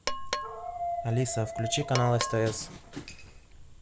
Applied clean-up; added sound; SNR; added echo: none; Dog + Percussion; 5 dB; none.